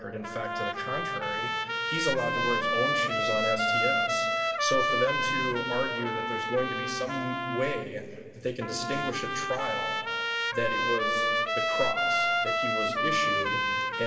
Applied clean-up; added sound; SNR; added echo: none; Trumpet; -4 dB; reverberation time 2.7 s.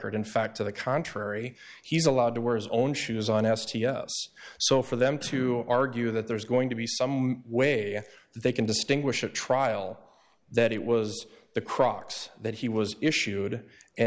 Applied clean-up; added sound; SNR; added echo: none; none; none; none.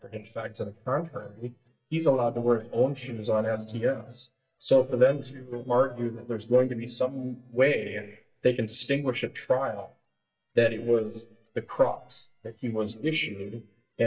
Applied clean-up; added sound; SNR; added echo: neural mask model DeepFilterNet 3.